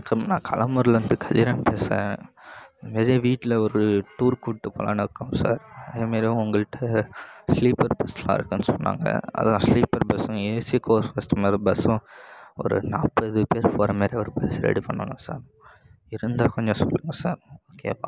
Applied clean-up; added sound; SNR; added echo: none; none; none; none.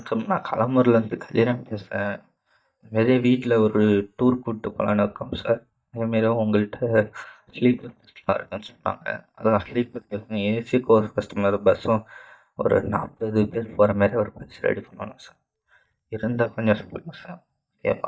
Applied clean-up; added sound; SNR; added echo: neural mask model DeepFilterNet 3.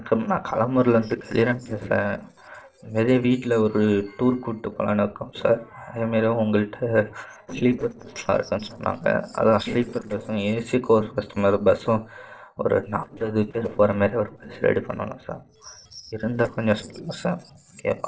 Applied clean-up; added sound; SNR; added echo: neural separator model SepFormer DNS4.